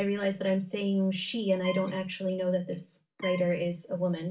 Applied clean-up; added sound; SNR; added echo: none; Trumpet; 15 dB; reverberation time 0.3 s.